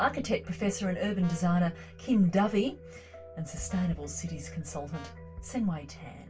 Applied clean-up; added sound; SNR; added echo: none; Brass instrument; 19 dB; reverberation time 0.2 s.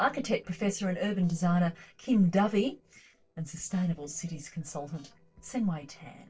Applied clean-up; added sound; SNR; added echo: neural separator model SepFormer DNS4.